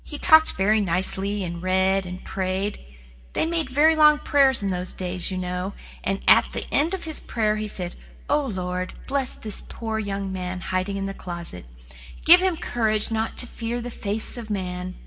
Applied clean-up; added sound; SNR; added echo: none; none; none; reverberation time 1.0 s.